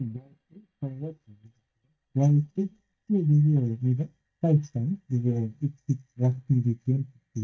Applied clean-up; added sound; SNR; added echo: neural mask model DeepFilterNet 3.